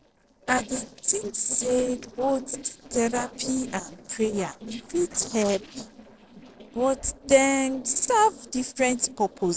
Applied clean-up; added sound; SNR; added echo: neural separator model SepFormer DNS4.